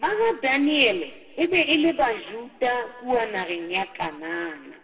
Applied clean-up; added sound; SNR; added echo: none; none; none; reverberation time 2.8 s.